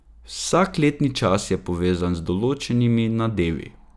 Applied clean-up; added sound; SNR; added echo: none; none; none; none.